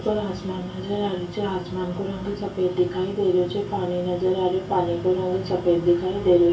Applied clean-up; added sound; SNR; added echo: none; none; none; reverberation time 0.2 s.